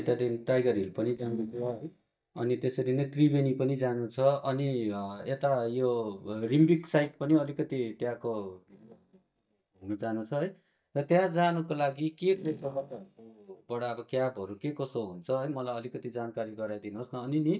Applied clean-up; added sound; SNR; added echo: neural mask model DeepFilterNet 3.